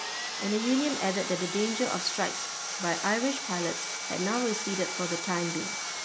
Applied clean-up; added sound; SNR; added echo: none; Sawing; 3 dB; none.